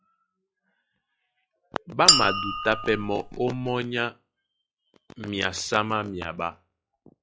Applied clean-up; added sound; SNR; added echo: classical method log-MMSE.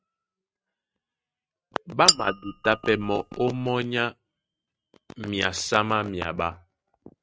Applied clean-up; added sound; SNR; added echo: neural mask model RNNoise.